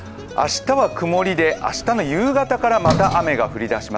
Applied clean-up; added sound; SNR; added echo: none; Sliding door; 11 dB; none.